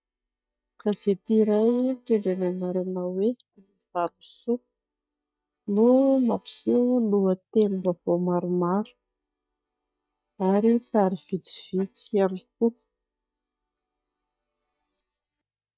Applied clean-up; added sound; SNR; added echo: neural mask model DeepFilterNet 3.